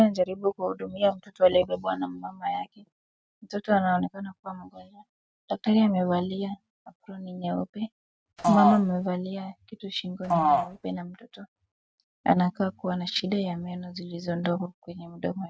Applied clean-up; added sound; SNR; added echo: neural mask model RNNoise.